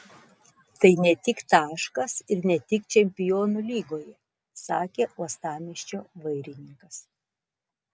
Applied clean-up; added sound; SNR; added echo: none; none; none; none.